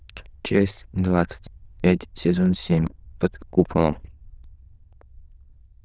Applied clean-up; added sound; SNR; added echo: neural diffusion model UNIVERSE++.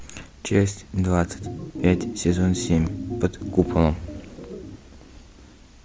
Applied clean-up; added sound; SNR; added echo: none; Organ; 8 dB; none.